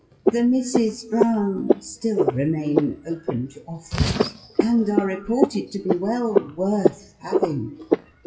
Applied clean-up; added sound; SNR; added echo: classical method WPE with log-MMSE.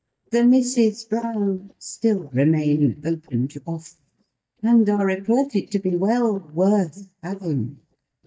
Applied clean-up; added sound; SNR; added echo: neural mask model DeepFilterNet 3.